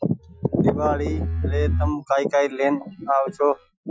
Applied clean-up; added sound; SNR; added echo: classical method Wiener filter.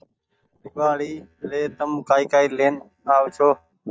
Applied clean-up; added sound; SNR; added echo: neural mask model DeepFilterNet 3.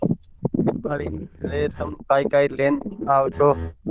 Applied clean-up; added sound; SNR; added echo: neural diffusion model UNIVERSE++.